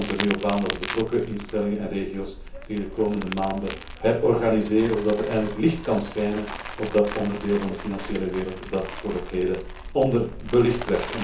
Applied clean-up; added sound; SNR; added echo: none; Crumpling, crinkling; 10 dB; reverberation time 0.6 s.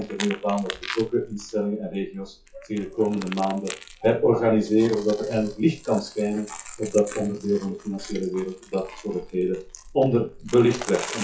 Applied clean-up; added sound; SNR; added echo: classical method WPE with log-MMSE.